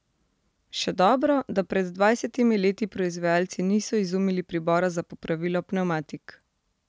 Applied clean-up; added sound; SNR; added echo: none; none; none; none.